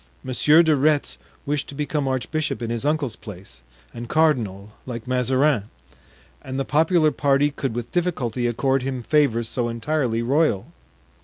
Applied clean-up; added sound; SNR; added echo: none; none; none; none.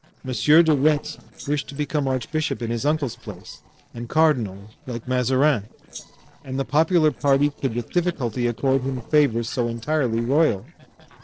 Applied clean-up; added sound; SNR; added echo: neural separator model SepFormer DNS4.